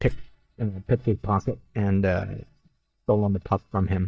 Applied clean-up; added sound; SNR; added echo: neural mask model DeepFilterNet 3.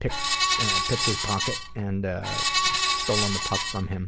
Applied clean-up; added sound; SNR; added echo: none; Screech; -4 dB; none.